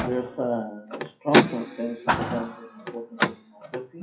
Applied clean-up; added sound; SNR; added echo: classical method WPE with log-MMSE.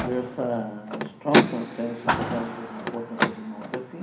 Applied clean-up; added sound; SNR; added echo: none; Car; -4 dB; reverberation time 0.6 s.